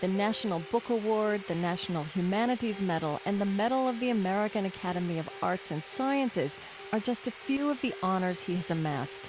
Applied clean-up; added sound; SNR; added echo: none; Sawing; 18 dB; none.